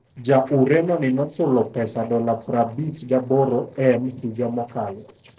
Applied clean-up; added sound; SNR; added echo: neural separator model SepFormer DNS4.